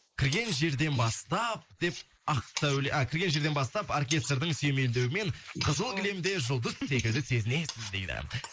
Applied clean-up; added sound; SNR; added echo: neural mask model Resemble Enhance denoiser.